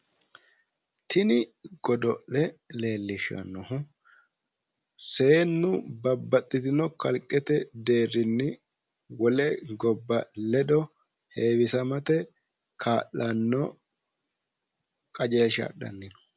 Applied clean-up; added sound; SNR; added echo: none; none; none; none.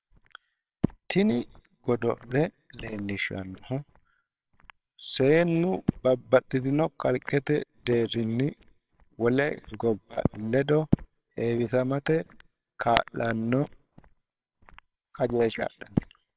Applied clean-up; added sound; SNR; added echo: neural separator model SepFormer WHAMR!.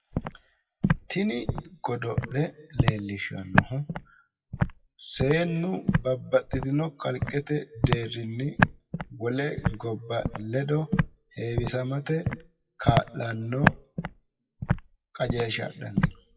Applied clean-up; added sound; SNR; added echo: classical method WPE with log-MMSE.